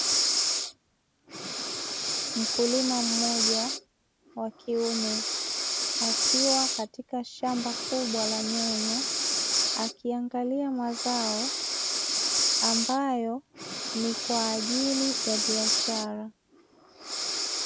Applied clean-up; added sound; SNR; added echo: none; Breathing; -2 dB; none.